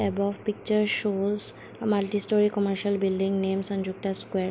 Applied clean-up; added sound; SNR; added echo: none; none; none; none.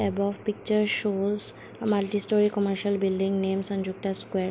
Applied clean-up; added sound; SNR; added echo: none; Rattle (instrument); 14 dB; none.